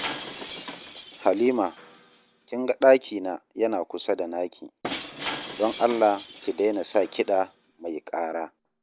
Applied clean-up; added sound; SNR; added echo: none; Shatter; 14 dB; none.